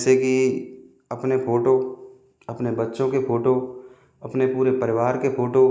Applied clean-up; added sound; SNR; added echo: none; none; none; none.